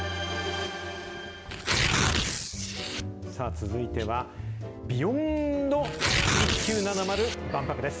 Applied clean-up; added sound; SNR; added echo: none; Tearing; 1 dB; none.